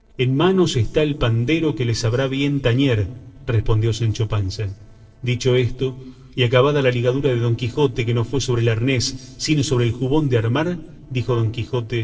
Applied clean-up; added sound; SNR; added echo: neural separator model SepFormer DNS4.